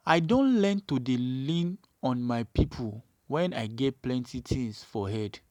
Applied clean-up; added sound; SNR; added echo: none; none; none; none.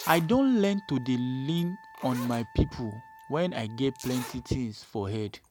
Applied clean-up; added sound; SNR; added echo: none; Zipper (clothing) + Wind instrument, woodwind instrument; 17 dB; none.